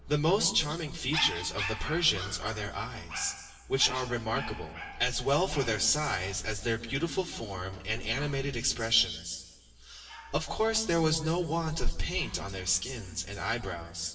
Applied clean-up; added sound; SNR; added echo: none; Dog; 14 dB; reverberation time 1.4 s.